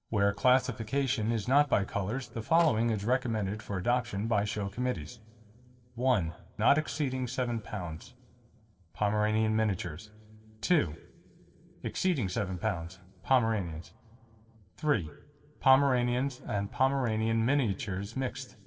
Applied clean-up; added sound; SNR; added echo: neural separator model SepFormer DNS4.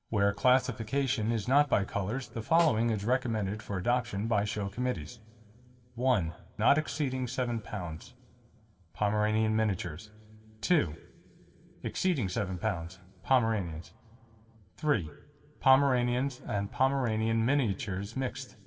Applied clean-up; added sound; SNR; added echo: none; Snare drum; 16 dB; reverberation time 2.1 s.